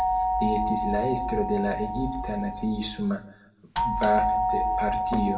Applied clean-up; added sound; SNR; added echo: none; Doorbell; -2 dB; reverberation time 0.6 s.